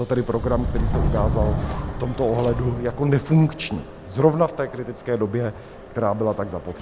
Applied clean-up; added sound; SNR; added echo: none; Subway, metro, underground; 5 dB; none.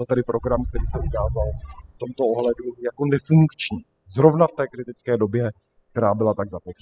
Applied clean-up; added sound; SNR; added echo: classical method spectral subtraction.